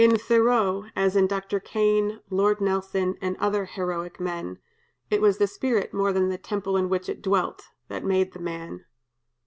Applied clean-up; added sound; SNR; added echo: none; none; none; none.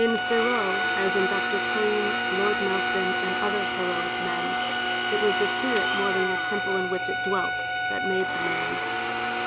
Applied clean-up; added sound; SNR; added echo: none; Domestic sounds, home sounds + Bowed string instrument; -3 dB; none.